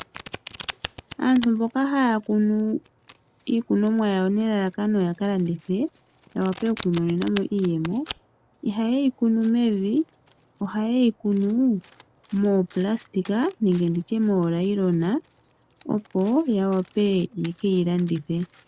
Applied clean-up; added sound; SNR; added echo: none; Domestic sounds, home sounds; 18 dB; none.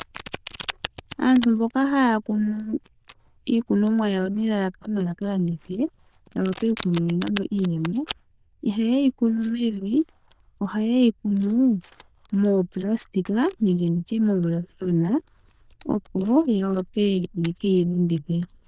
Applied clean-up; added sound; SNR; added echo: neural diffusion model UNIVERSE++.